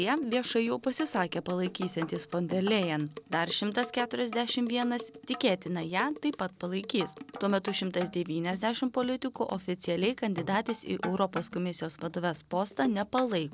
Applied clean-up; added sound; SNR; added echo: none; none; none; none.